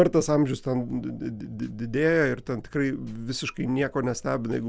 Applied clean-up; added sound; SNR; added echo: none; none; none; none.